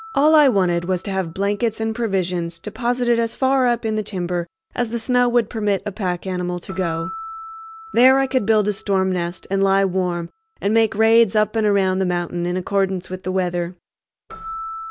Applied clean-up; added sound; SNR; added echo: none; Keyboard (musical); 19 dB; none.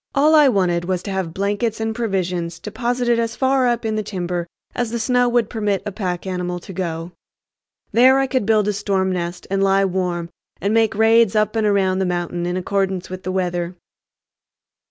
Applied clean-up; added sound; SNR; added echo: none; none; none; none.